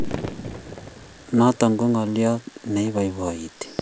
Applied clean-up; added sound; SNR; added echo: none; Fireworks; 11 dB; none.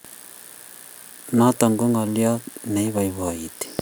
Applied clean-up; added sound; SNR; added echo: none; none; none; none.